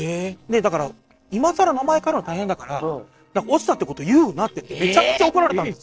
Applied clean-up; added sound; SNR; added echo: neural separator model SepFormer DNS4.